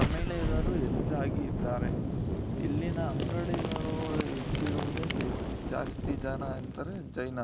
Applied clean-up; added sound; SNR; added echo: none; Boom; -5 dB; none.